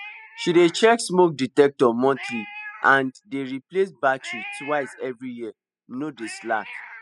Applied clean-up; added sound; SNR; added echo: classical method spectral subtraction.